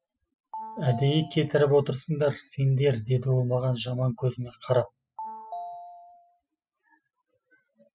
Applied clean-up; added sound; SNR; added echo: classical method spectral subtraction.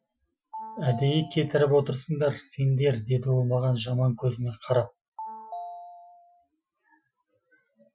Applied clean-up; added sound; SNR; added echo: classical method Wiener filter.